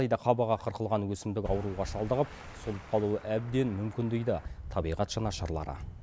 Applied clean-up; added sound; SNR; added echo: none; none; none; none.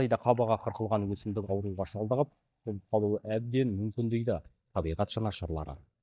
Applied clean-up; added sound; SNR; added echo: neural mask model DeepFilterNet 3.